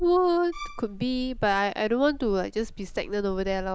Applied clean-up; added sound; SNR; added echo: none; Keys jangling + Bowed string instrument; 13 dB; none.